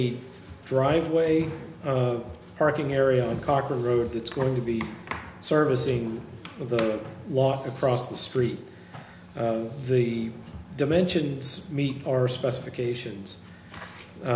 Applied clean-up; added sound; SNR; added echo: none; none; none; none.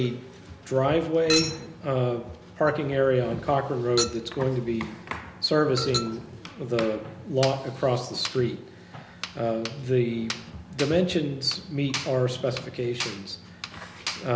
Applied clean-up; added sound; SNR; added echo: none; Chink, clink; 11 dB; none.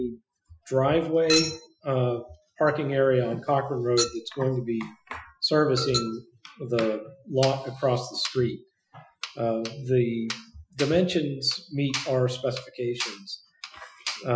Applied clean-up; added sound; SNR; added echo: classical method Wiener filter.